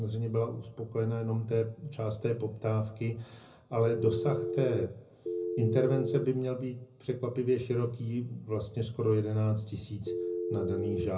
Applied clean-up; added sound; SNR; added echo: none; Telephone; 2 dB; reverberation time 0.4 s.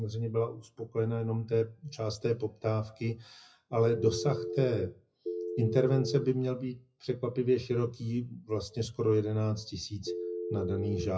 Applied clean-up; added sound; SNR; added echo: classical method WPE with log-MMSE.